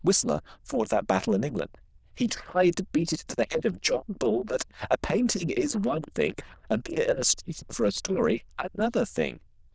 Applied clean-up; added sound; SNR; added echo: neural diffusion model UNIVERSE++.